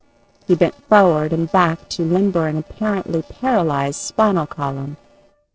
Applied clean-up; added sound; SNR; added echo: neural separator model SepFormer DNS4.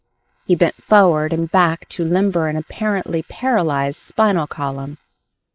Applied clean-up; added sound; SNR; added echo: neural mask model Resemble Enhance denoiser.